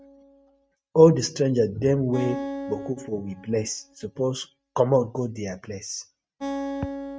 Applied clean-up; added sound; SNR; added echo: neural mask model RNNoise.